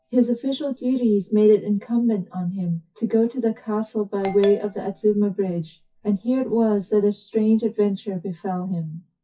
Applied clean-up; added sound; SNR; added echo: classical method WPE with log-MMSE.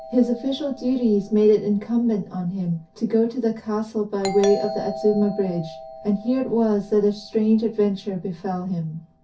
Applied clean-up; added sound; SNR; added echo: none; Doorbell; 15 dB; reverberation time 0.3 s.